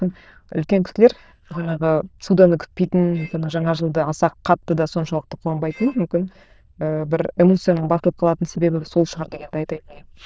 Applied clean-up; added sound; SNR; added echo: neural diffusion model UNIVERSE++.